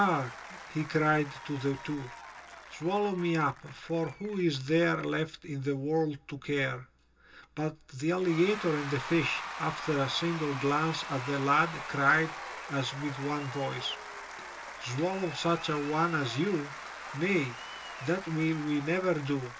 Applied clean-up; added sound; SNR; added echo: none; Applause / Crowd / Cheering; 12 dB; reverberation time 0.2 s.